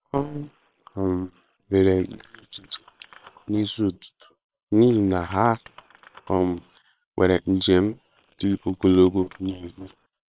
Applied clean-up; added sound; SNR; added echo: neural separator model SepFormer WHAM!.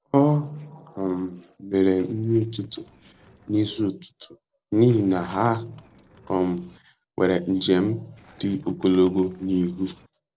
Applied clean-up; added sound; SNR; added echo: neural separator model SepFormer DNS4.